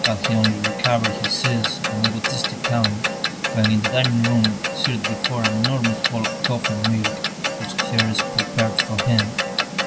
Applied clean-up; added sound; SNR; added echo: none; Clock; 1 dB; none.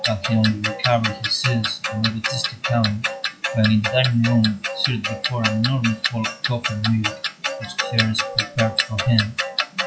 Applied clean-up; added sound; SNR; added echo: classical method log-MMSE.